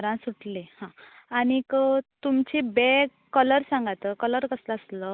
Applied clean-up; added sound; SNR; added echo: none; none; none; none.